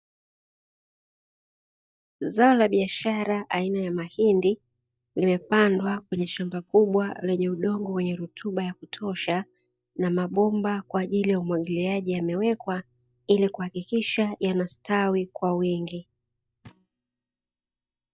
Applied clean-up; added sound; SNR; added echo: neural mask model DeepFilterNet 3.